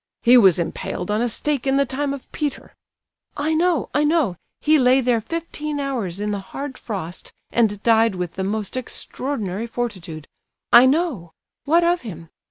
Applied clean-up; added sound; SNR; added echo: none; none; none; none.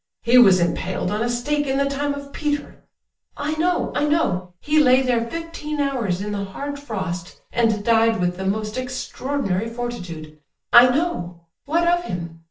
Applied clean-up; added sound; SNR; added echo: none; none; none; reverberation time 0.4 s.